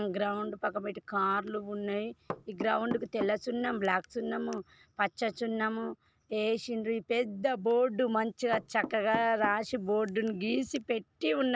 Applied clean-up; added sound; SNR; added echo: none; Knock / Wood; 13 dB; none.